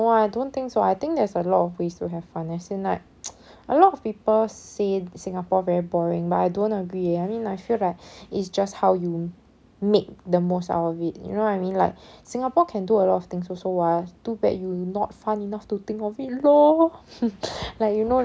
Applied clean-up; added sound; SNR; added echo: none; none; none; none.